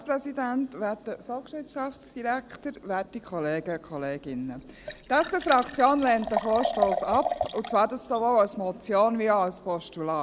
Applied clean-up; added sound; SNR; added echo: none; Liquid; 10 dB; none.